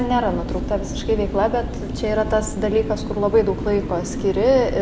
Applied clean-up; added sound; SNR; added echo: none; Mechanical fan; 6 dB; none.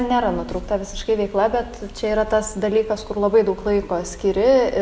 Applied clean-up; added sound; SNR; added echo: none; none; none; none.